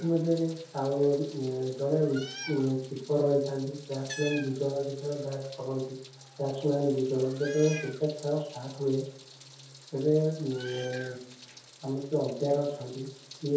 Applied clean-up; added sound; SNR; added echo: none; Meow; 17 dB; reverberation time 0.6 s.